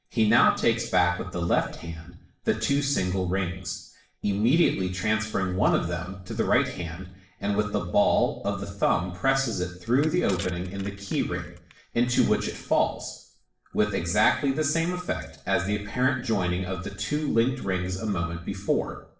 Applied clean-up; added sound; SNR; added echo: neural separator model SepFormer DNS4.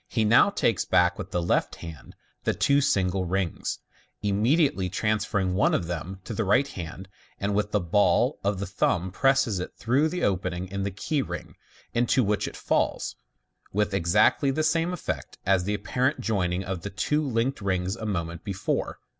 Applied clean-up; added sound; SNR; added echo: none; none; none; none.